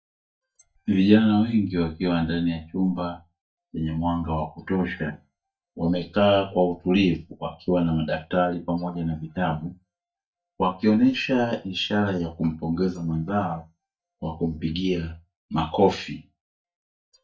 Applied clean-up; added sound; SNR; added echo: neural mask model DeepFilterNet 3.